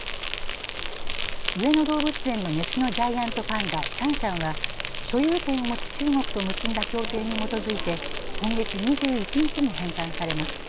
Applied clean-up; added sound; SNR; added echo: none; Insect; 2 dB; none.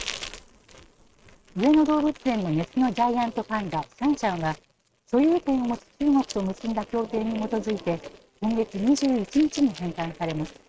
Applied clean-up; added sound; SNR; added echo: neural mask model RNNoise.